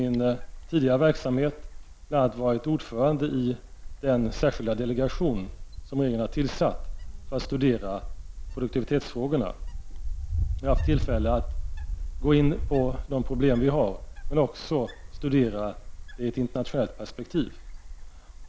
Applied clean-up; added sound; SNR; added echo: none; Wind; 6 dB; none.